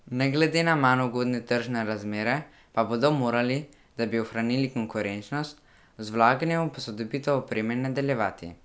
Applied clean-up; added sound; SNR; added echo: none; none; none; none.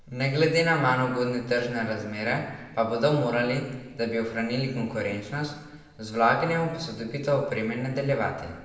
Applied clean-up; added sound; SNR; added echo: none; none; none; reverberation time 1.0 s.